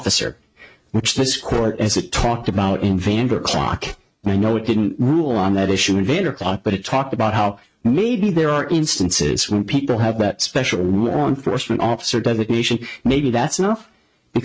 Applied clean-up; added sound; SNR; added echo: neural mask model RNNoise.